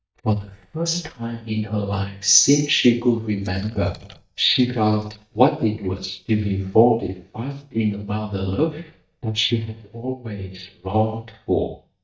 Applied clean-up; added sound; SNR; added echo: neural mask model DeepFilterNet 3.